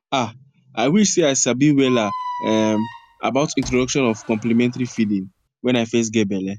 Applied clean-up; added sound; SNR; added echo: none; Squeak; 14 dB; none.